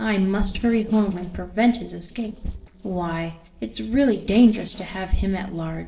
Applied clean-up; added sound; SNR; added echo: neural separator model SepFormer DNS4.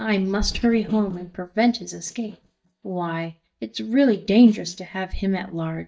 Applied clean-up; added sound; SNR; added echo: neural mask model DeepFilterNet 3.